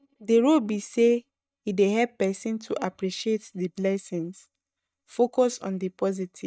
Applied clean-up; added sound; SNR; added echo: neural mask model DeepFilterNet 3.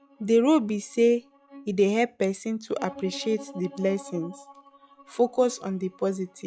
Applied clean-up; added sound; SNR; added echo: classical method log-MMSE.